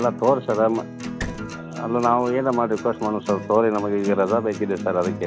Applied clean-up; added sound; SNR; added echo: none; Acoustic guitar + Slam; 10 dB; none.